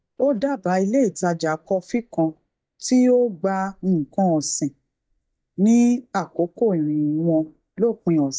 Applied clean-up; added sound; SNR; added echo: neural mask model DeepFilterNet 3.